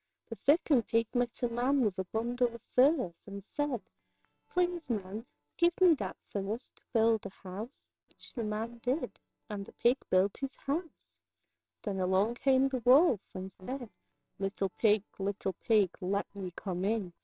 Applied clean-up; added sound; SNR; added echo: neural separator model SepFormer WHAMR!.